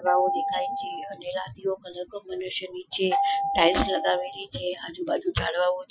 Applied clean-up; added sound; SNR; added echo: classical method Wiener filter.